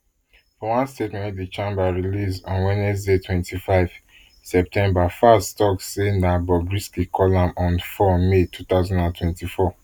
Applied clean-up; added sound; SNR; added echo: none; none; none; none.